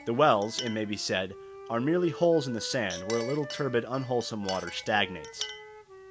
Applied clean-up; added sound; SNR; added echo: none; Wind instrument, woodwind instrument + Chink, clink; 13 dB; none.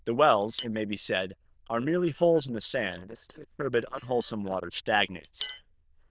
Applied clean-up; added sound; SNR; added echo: neural diffusion model UNIVERSE++.